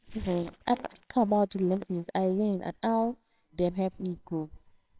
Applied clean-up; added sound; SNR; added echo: neural separator model SepFormer WHAMR!.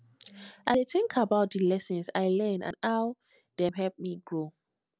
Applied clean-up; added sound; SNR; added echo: none; none; none; none.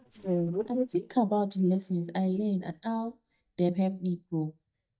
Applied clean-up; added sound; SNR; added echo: neural mask model DeepFilterNet 3.